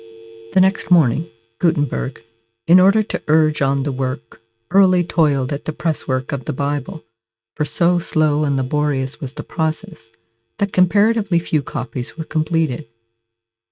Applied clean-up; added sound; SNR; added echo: neural mask model RNNoise.